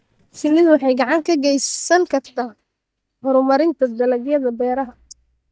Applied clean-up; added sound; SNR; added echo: neural mask model DeepFilterNet 3.